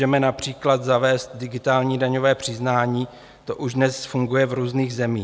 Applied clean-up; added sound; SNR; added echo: none; none; none; none.